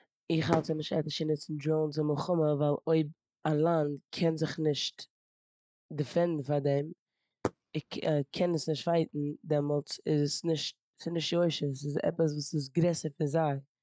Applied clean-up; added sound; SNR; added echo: neural mask model RNNoise.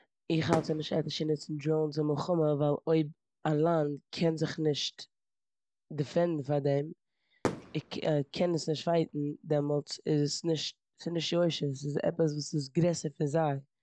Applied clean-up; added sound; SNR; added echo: none; Fireworks; 13 dB; none.